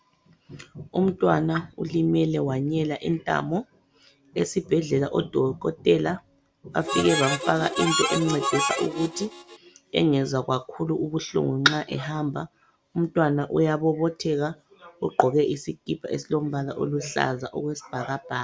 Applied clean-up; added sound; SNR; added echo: none; Harmonica; 3 dB; none.